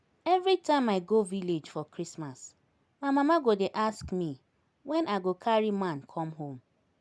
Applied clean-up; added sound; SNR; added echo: none; none; none; none.